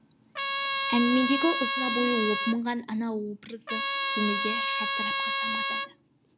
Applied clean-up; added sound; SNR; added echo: none; Trumpet; -1 dB; none.